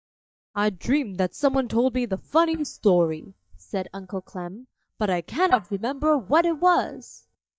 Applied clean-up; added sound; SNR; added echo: neural mask model DeepFilterNet 3.